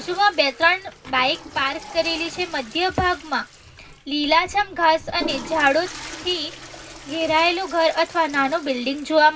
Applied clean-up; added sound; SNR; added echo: none; Toilet flush / Water; 16 dB; reverberation time 0.4 s.